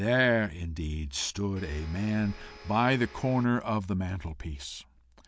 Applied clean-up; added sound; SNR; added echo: none; Domestic sounds, home sounds; 20 dB; none.